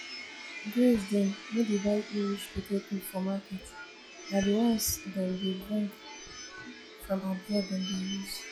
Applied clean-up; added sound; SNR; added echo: classical method log-MMSE.